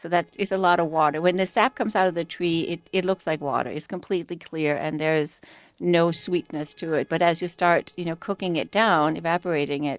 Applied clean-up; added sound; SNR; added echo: neural separator model SepFormer DNS4.